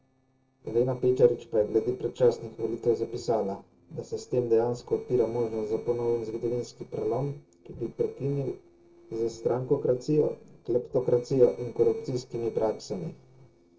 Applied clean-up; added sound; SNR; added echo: neural separator model SepFormer DNS4.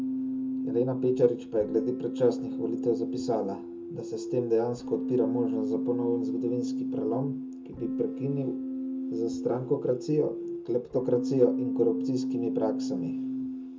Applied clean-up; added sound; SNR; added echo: none; Keyboard (musical); 2 dB; reverberation time 0.2 s.